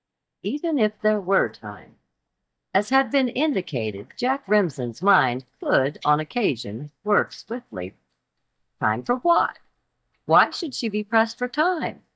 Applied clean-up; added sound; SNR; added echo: neural mask model DeepFilterNet 3.